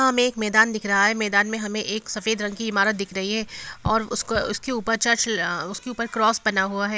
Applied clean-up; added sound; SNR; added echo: none; Raindrop / Drip; 13 dB; none.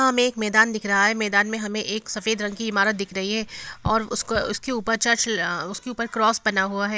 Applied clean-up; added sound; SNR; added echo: neural mask model DeepFilterNet 3.